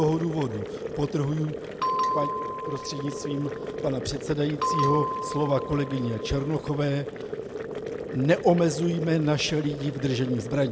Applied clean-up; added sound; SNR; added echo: none; Boiling + Bell; 5 dB; none.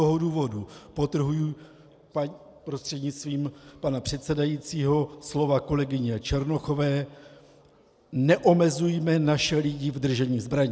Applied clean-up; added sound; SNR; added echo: none; none; none; none.